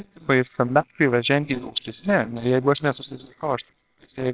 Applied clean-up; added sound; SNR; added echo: neural separator model SepFormer WHAMR!.